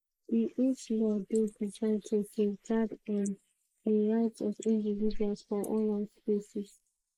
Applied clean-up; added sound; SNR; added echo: neural mask model Resemble Enhance denoiser.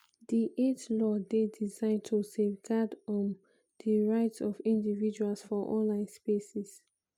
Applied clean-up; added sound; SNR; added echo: none; none; none; none.